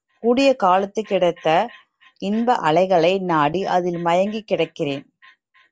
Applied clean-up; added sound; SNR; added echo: none; none; none; none.